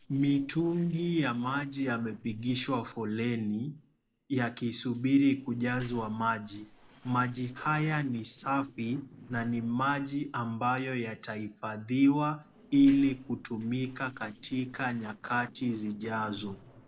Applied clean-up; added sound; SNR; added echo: neural separator model SepFormer DNS4.